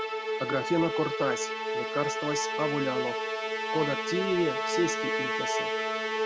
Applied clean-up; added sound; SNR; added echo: none; Musical instrument; -1 dB; none.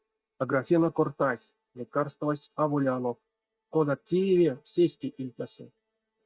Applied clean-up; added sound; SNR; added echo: neural mask model DeepFilterNet 3.